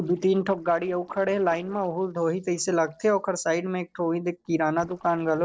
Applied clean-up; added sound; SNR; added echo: neural separator model SepFormer DNS4.